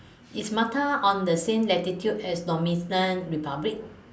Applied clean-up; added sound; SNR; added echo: none; none; none; none.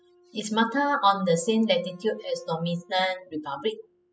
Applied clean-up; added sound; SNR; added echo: classical method spectral subtraction.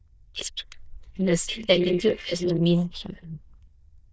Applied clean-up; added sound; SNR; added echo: neural diffusion model UNIVERSE++.